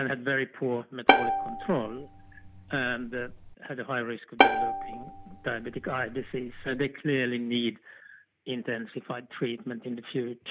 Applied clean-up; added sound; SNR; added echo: none; Bowed string instrument; -4 dB; none.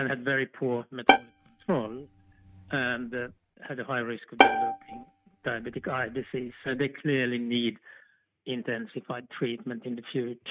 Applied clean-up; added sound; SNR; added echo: neural mask model RNNoise.